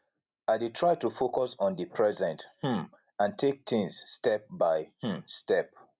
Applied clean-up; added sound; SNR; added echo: none; none; none; none.